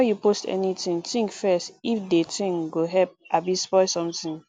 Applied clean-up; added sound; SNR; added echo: none; none; none; none.